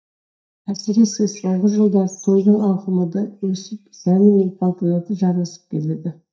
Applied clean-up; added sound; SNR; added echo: neural mask model DeepFilterNet 3.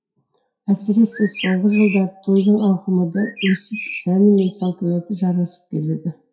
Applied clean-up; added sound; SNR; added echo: classical method WPE with log-MMSE.